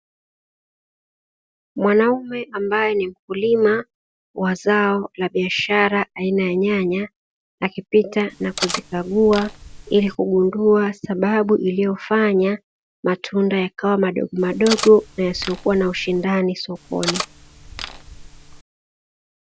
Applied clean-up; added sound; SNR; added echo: none; Cutlery, silverware; 11 dB; none.